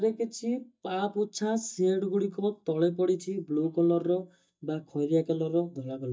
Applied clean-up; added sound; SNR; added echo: neural mask model DeepFilterNet 3.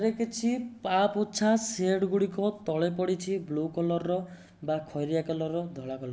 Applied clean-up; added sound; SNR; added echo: none; none; none; none.